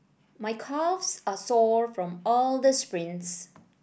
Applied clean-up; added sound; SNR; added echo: none; none; none; none.